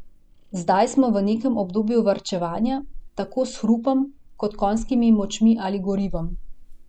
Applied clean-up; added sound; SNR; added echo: none; Meow / Purr; 14 dB; none.